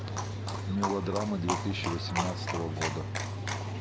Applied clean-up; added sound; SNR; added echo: none; Livestock, farm animals, working animals; 4 dB; none.